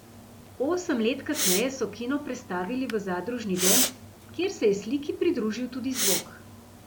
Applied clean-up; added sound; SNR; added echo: none; Respiratory sounds; 3 dB; none.